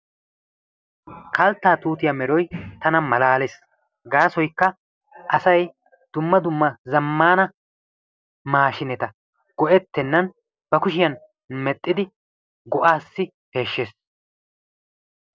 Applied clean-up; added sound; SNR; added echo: none; none; none; none.